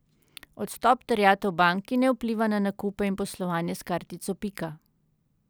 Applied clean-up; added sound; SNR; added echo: none; none; none; none.